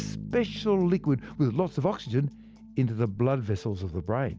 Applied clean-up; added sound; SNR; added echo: none; Bass guitar; 16 dB; none.